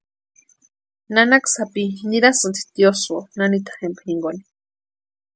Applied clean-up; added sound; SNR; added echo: none; none; none; none.